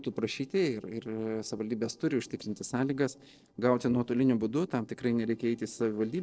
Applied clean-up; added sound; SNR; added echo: neural separator model SepFormer DNS4.